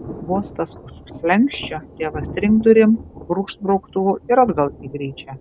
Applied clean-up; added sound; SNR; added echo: none; Thunder / Rain; 16 dB; none.